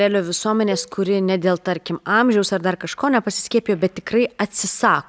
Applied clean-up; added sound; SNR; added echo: none; Cowbell; 20 dB; none.